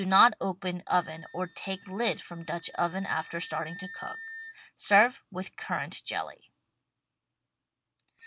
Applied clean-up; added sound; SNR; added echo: none; Wind instrument, woodwind instrument; 19 dB; none.